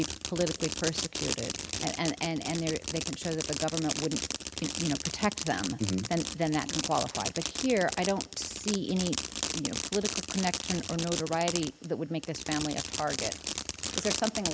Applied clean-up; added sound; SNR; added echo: none; Fireworks; 4 dB; none.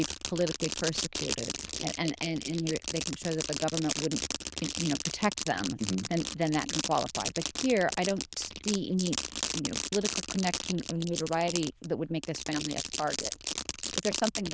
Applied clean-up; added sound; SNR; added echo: neural diffusion model UNIVERSE++.